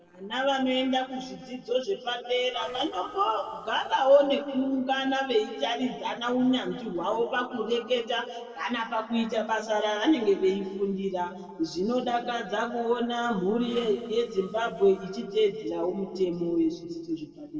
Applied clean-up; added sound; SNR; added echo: neural separator model SepFormer DNS4.